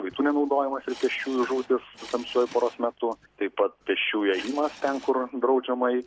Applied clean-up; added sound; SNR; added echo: none; Subway, metro, underground / Engine; 19 dB; none.